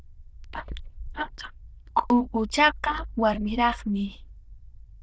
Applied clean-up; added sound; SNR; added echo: neural diffusion model UNIVERSE++.